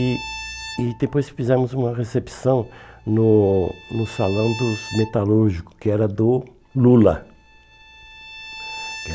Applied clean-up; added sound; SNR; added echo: none; Bowed string instrument; 17 dB; none.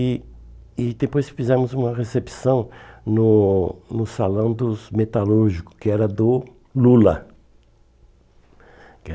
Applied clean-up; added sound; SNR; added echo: none; none; none; none.